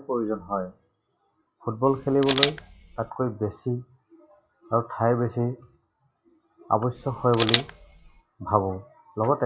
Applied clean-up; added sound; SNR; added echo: classical method log-MMSE.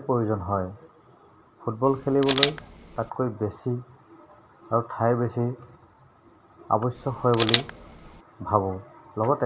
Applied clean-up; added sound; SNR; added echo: none; Camera; 3 dB; none.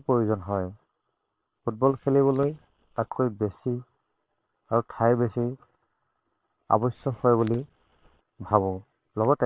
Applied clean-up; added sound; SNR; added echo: neural separator model SepFormer WHAM!.